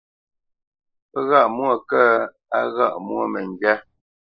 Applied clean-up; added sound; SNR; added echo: neural mask model Resemble Enhance denoiser.